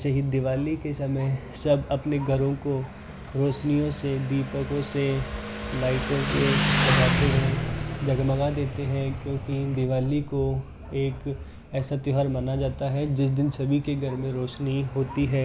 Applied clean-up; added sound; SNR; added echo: none; Motorcycle; 5 dB; none.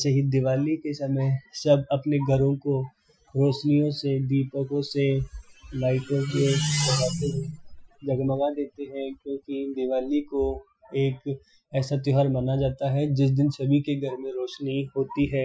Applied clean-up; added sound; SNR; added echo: classical method Wiener filter.